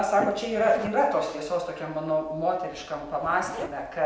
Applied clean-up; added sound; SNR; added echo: none; Zipper (clothing); 18 dB; none.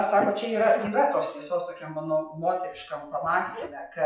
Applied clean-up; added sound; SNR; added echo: classical method log-MMSE.